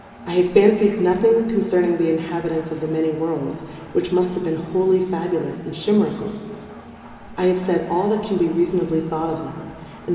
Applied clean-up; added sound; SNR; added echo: none; Engine; 20 dB; reverberation time 2.3 s.